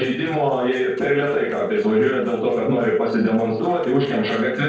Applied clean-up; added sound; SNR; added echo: neural separator model SepFormer DNS4.